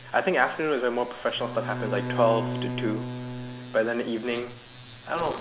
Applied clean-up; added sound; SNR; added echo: none; Bowed string instrument; 8 dB; none.